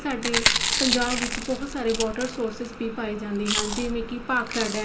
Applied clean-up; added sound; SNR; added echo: none; Chewing, mastication; 1 dB; reverberation time 1.8 s.